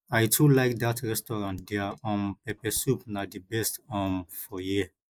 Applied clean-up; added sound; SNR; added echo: neural mask model Resemble Enhance denoiser.